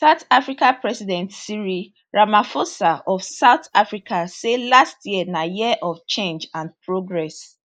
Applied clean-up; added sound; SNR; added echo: neural mask model Resemble Enhance denoiser.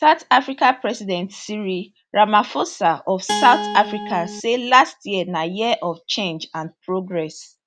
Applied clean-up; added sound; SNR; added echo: none; Guitar; 6 dB; none.